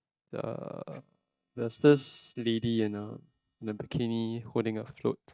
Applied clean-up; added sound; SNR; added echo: neural mask model DeepFilterNet 3.